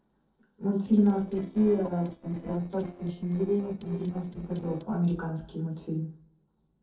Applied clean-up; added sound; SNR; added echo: neural separator model SepFormer DNS4.